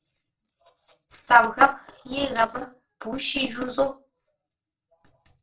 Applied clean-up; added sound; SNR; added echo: neural separator model SepFormer DNS4.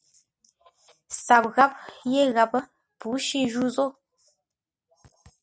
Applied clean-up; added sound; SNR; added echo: none; none; none; none.